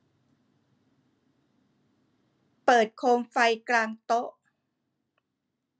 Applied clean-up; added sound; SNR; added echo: none; none; none; none.